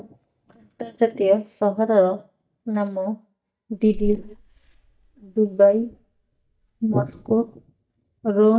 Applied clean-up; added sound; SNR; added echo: neural mask model DeepFilterNet 3.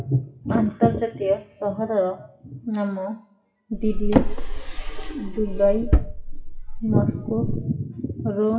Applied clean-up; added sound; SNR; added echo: classical method WPE with log-MMSE.